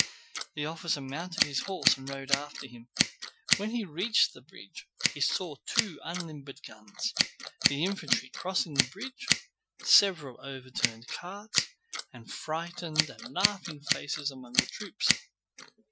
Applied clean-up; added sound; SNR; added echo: classical method Wiener filter.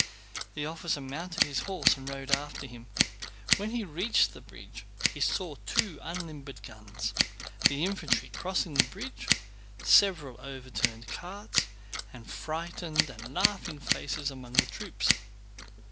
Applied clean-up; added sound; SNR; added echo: none; Scissors; -1 dB; none.